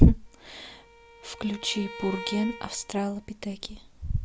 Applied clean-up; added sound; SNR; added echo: none; Bowed string instrument; 17 dB; none.